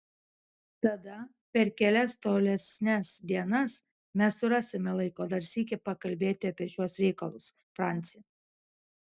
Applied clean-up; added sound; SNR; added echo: none; none; none; none.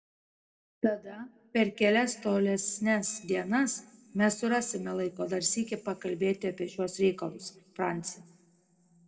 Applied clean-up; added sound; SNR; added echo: neural separator model SepFormer DNS4.